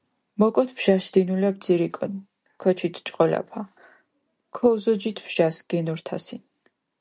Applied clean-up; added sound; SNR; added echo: none; none; none; none.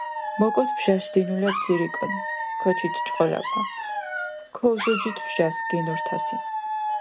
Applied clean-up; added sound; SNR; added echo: none; Alarm / Dog; 3 dB; none.